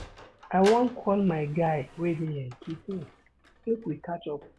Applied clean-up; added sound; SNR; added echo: none; Sliding door; 18 dB; none.